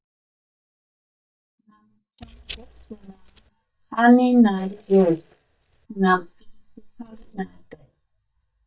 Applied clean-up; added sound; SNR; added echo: neural mask model DeepFilterNet 3.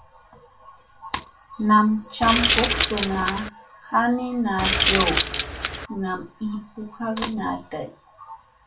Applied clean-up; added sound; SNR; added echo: none; Keys jangling; -2 dB; reverberation time 0.2 s.